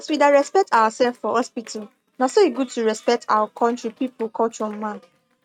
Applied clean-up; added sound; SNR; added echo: neural mask model RNNoise.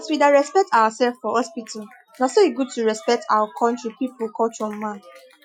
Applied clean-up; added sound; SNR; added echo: classical method Wiener filter.